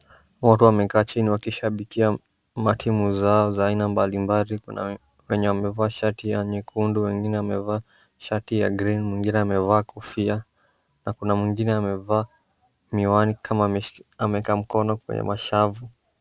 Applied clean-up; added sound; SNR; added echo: none; none; none; none.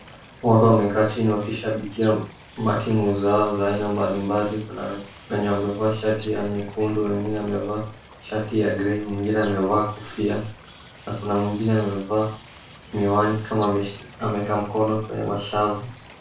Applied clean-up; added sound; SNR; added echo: none; Water / Bird; 19 dB; reverberation time 0.4 s.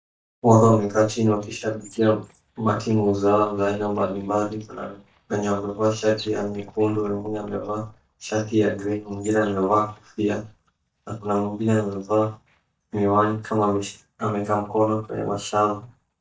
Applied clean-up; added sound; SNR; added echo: neural mask model DeepFilterNet 3.